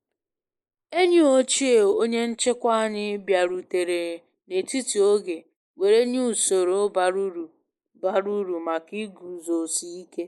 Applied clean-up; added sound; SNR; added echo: neural mask model Resemble Enhance denoiser.